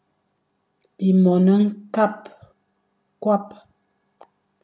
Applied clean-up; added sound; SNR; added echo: none; none; none; none.